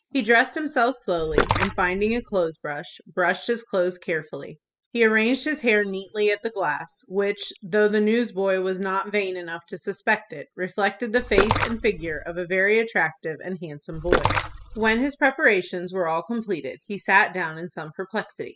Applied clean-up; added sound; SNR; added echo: classical method spectral subtraction.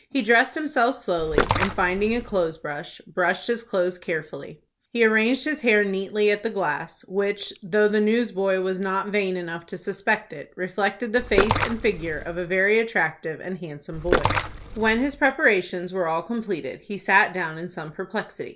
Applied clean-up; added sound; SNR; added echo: none; Splash, splatter; 3 dB; none.